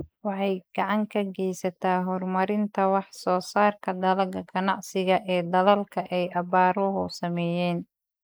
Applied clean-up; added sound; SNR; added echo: neural mask model Resemble Enhance denoiser.